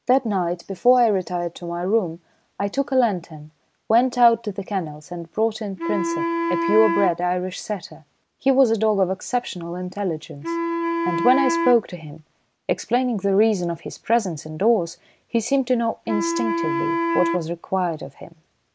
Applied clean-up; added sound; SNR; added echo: none; Wind instrument, woodwind instrument; 3 dB; none.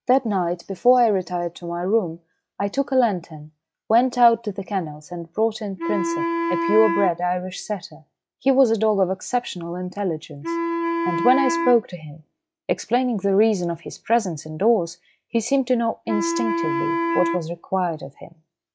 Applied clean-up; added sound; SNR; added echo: classical method log-MMSE.